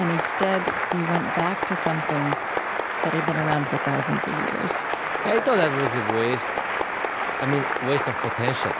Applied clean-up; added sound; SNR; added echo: none; Applause; -1 dB; none.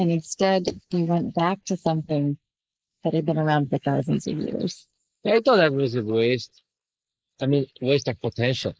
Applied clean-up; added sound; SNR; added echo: neural mask model Resemble Enhance denoiser.